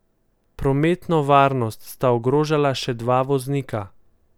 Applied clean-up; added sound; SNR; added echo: none; none; none; none.